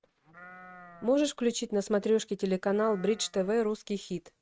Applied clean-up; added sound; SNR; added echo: neural mask model RNNoise.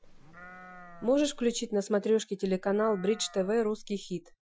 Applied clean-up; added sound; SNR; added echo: classical method Wiener filter.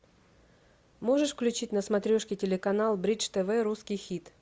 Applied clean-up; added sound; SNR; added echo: none; none; none; none.